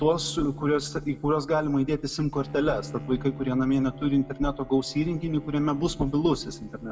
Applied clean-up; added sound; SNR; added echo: none; Bowed string instrument; 16 dB; reverberation time 0.7 s.